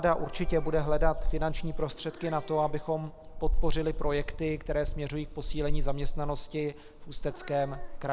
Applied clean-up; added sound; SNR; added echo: none; Meow / Purr; -2 dB; none.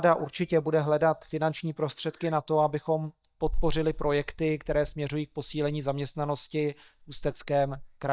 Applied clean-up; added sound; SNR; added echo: neural mask model DeepFilterNet 3.